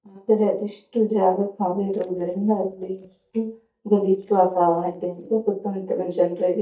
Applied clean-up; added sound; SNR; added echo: neural mask model DeepFilterNet 3.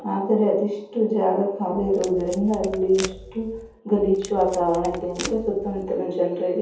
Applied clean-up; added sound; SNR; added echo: none; Packing tape, duct tape; 16 dB; reverberation time 0.7 s.